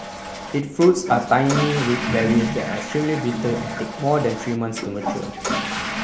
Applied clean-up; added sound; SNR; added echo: none; Toilet flush / Water; 5 dB; none.